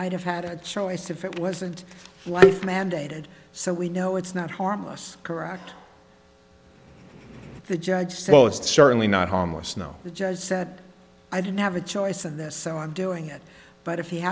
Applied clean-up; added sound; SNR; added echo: none; none; none; none.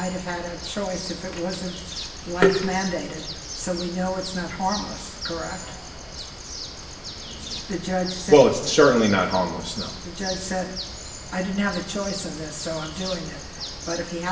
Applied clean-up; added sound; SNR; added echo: none; Bird; 10 dB; reverberation time 1.1 s.